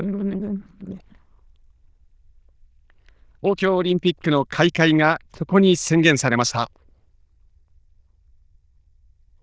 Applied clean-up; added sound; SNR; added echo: neural diffusion model UNIVERSE++.